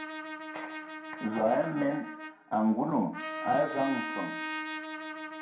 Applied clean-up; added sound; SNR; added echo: none; Trumpet; 7 dB; reverberation time 0.5 s.